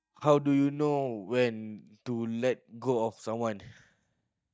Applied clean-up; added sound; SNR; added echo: neural mask model DeepFilterNet 3.